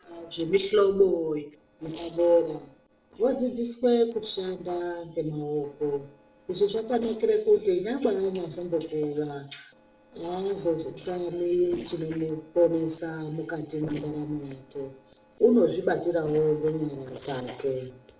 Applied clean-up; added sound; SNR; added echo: neural separator model SepFormer DNS4.